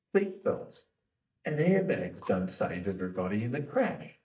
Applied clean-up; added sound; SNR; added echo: neural mask model DeepFilterNet 3.